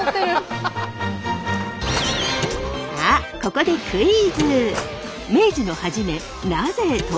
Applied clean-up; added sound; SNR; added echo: none; Cutlery, silverware / Drawer open or close; 13 dB; none.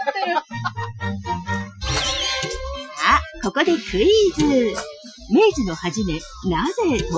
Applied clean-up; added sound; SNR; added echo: classical method Wiener filter.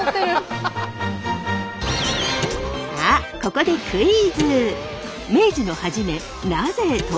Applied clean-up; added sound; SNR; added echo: none; none; none; none.